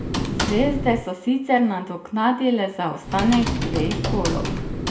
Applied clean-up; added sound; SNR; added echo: none; Computer keyboard; 4 dB; reverberation time 0.6 s.